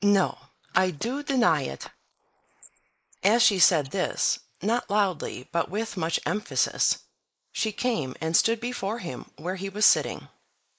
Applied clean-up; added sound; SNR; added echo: neural mask model Resemble Enhance denoiser.